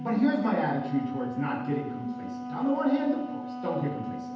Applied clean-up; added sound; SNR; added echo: none; Wind instrument, woodwind instrument; 7 dB; reverberation time 0.9 s.